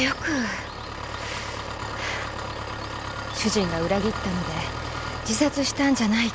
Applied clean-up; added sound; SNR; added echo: none; Engine; 5 dB; none.